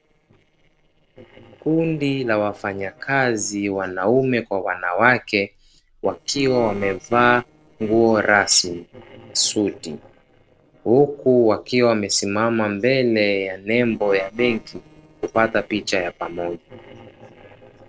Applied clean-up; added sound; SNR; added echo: neural separator model SepFormer DNS4.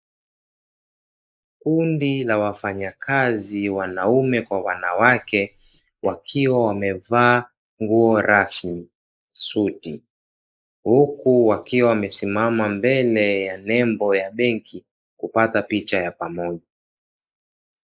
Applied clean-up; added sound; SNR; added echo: neural mask model Resemble Enhance denoiser.